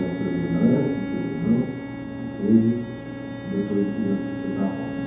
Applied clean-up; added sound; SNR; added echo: none; Bowed string instrument; 8 dB; reverberation time 0.8 s.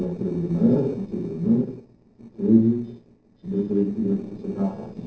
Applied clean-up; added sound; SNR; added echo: neural separator model SepFormer DNS4.